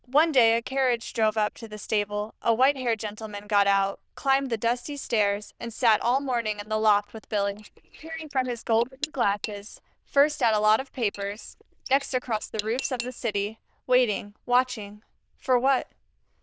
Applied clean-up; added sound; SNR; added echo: neural diffusion model UNIVERSE++.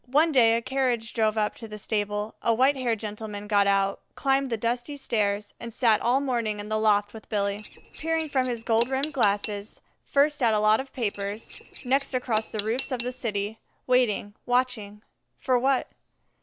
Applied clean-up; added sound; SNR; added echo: none; Cutlery, silverware / Dishes, pots, and pans; 11 dB; none.